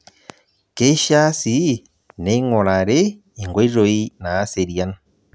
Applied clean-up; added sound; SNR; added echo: none; none; none; none.